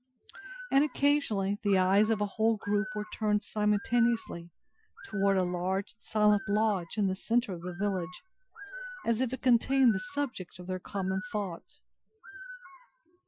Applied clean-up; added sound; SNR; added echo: classical method Wiener filter.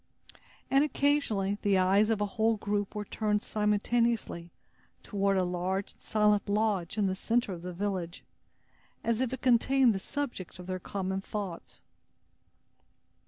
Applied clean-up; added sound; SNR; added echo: none; none; none; none.